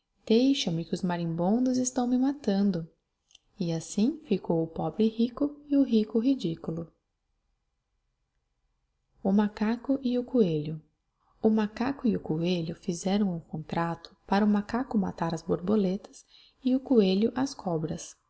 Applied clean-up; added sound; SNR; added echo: none; none; none; none.